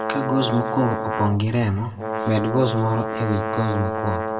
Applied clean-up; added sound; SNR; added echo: none; Brass instrument; 4 dB; reverberation time 1.5 s.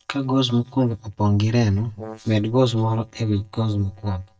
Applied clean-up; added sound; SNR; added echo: neural mask model DeepFilterNet 3.